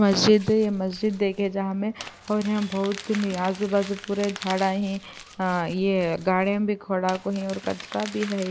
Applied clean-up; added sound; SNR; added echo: none; Crumpling, crinkling; 17 dB; none.